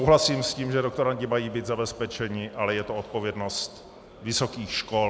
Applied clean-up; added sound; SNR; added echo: none; none; none; none.